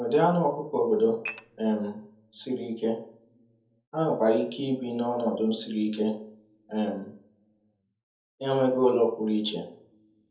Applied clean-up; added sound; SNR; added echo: none; Dishes, pots, and pans / Glass; 10 dB; reverberation time 0.6 s.